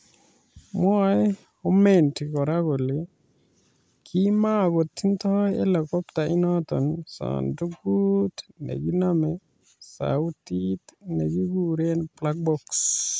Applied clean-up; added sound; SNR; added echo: none; none; none; none.